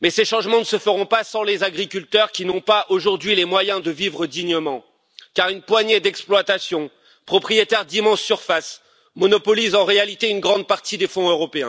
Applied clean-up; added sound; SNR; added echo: none; none; none; none.